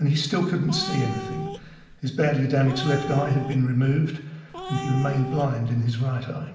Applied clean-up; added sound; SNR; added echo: none; Cat; 11 dB; reverberation time 0.8 s.